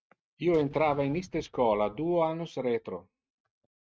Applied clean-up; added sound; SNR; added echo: neural mask model RNNoise.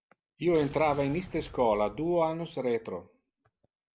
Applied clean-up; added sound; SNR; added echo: none; Explosion; 20 dB; none.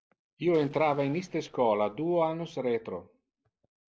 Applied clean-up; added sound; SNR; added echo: neural separator model SepFormer DNS4.